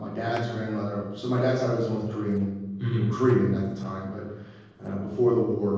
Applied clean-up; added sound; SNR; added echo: neural separator model SepFormer DNS4.